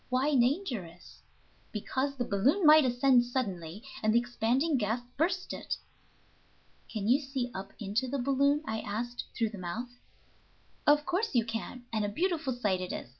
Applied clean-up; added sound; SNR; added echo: none; none; none; none.